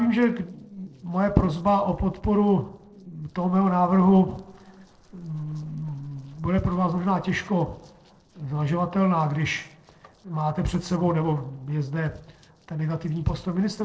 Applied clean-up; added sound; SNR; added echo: neural separator model SepFormer DNS4.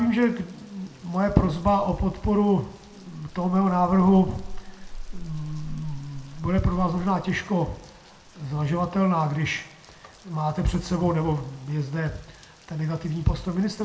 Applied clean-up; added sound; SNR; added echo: none; Rain; 16 dB; reverberation time 0.6 s.